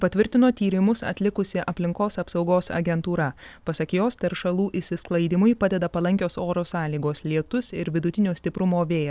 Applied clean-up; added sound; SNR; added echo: none; none; none; none.